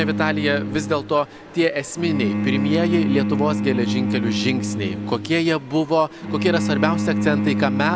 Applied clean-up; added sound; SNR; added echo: none; Bowed string instrument; 2 dB; none.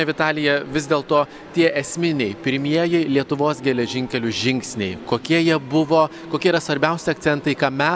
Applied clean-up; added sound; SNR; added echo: none; none; none; none.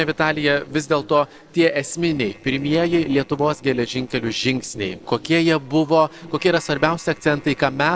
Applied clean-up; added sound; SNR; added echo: neural separator model SepFormer DNS4.